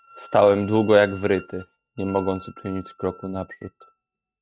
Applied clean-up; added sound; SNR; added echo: neural mask model RNNoise.